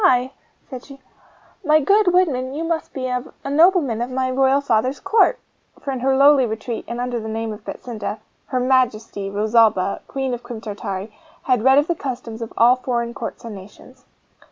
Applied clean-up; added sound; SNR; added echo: none; none; none; none.